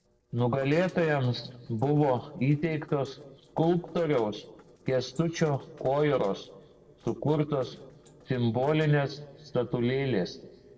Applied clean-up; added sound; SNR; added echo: neural separator model SepFormer DNS4.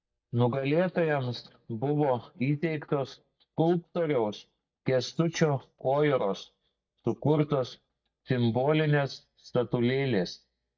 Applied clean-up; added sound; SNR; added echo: neural mask model DeepFilterNet 3.